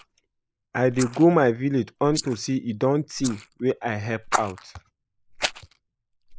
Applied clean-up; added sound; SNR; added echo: neural mask model Resemble Enhance denoiser.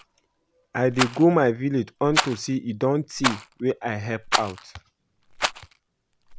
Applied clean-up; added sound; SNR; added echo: none; Rattle; 6 dB; none.